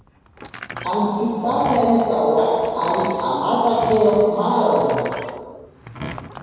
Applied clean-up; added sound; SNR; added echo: none; Door; 16 dB; reverberation time 1.9 s.